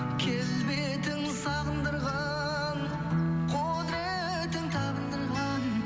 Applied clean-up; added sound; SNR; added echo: none; none; none; none.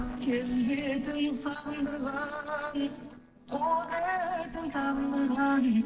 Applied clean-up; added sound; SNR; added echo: neural separator model SepFormer DNS4.